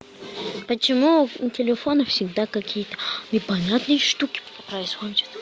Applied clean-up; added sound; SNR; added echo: none; none; none; none.